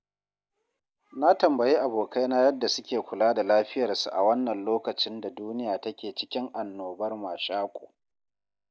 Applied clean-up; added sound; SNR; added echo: none; none; none; none.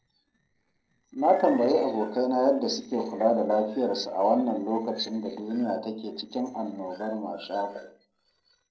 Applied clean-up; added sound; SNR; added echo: neural separator model SepFormer DNS4.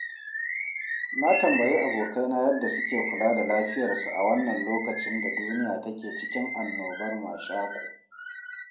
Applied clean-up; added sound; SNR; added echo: none; Bird; 5 dB; reverberation time 0.5 s.